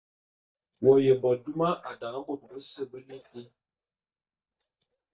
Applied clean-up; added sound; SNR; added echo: neural mask model DeepFilterNet 3.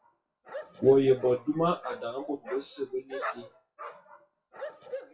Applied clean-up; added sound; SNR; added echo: classical method WPE with log-MMSE.